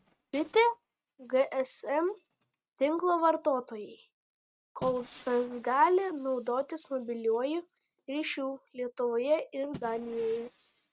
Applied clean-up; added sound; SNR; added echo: neural mask model RNNoise.